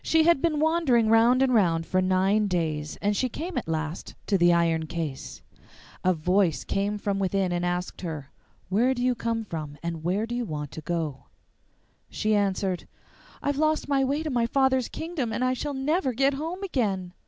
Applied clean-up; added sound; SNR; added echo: none; none; none; none.